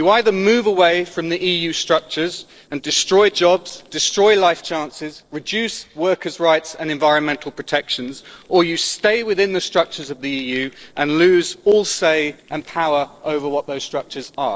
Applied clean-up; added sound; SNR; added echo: neural separator model SepFormer DNS4.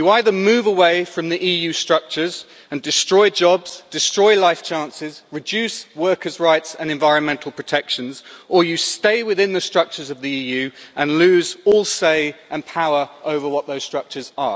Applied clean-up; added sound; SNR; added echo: none; none; none; none.